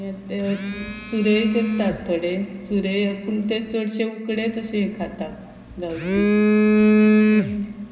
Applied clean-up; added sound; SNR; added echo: none; Telephone; -3 dB; reverberation time 0.2 s.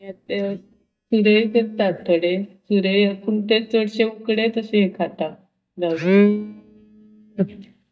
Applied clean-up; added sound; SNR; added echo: neural mask model DeepFilterNet 3.